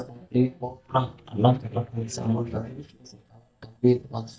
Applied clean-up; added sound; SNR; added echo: neural mask model DeepFilterNet 3.